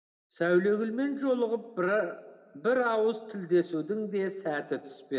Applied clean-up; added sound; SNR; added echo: none; none; none; reverberation time 1.5 s.